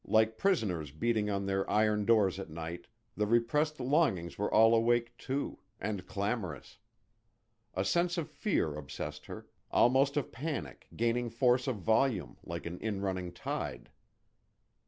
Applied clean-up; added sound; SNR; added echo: none; none; none; none.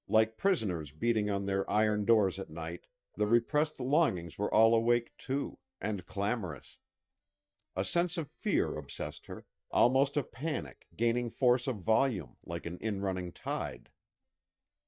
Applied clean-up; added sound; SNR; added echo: neural mask model DeepFilterNet 3.